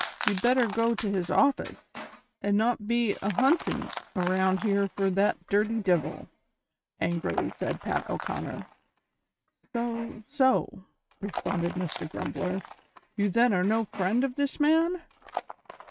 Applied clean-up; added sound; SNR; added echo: neural mask model RNNoise.